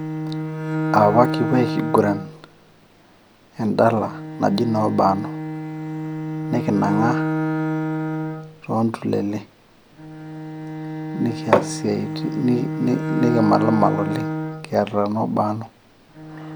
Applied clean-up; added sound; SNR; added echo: none; Bowed string instrument; 4 dB; none.